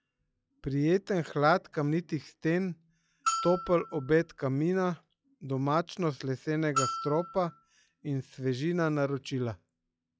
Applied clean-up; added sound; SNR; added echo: classical method log-MMSE.